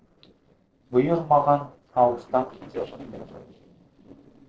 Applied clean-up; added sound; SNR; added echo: neural separator model SepFormer DNS4.